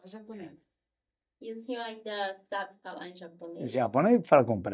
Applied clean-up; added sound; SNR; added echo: neural mask model DeepFilterNet 3.